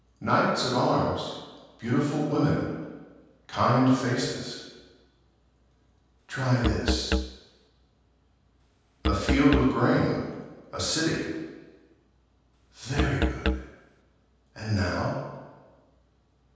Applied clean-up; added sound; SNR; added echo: none; Musical instrument; 1 dB; reverberation time 1.2 s.